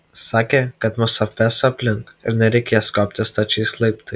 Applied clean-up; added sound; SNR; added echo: none; none; none; none.